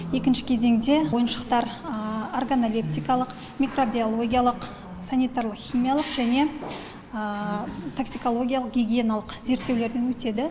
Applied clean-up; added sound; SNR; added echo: none; none; none; none.